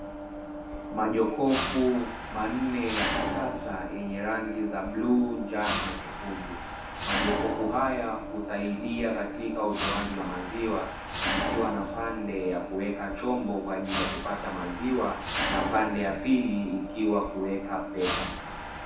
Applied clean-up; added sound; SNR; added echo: none; Mechanisms; 3 dB; reverberation time 0.7 s.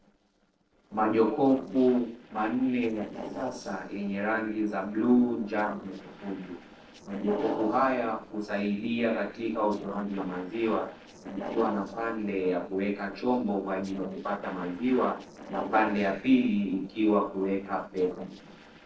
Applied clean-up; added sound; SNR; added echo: neural separator model SepFormer DNS4.